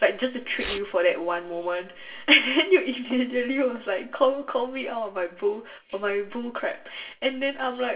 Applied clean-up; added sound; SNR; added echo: none; Tearing; 15 dB; reverberation time 0.2 s.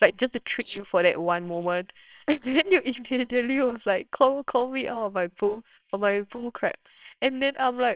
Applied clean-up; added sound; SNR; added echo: neural separator model SepFormer WHAMR!.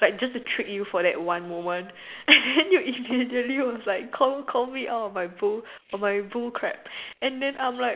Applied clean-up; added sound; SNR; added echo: none; none; none; none.